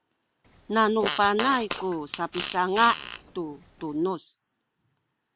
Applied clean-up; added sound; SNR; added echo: none; Fart; 6 dB; none.